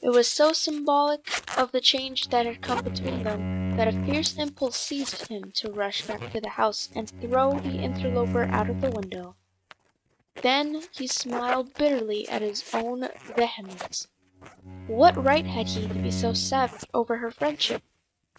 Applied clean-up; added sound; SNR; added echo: neural mask model RNNoise.